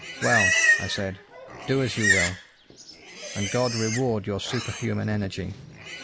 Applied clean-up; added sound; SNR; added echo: none; Livestock, farm animals, working animals; 0 dB; none.